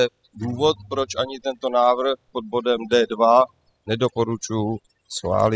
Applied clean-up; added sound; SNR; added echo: classical method spectral subtraction.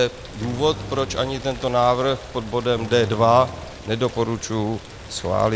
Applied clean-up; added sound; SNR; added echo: none; Rain + Engine; 14 dB; none.